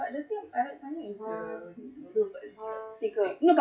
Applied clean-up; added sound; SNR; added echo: classical method WPE with log-MMSE.